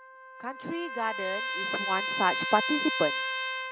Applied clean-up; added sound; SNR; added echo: none; Trumpet; 1 dB; none.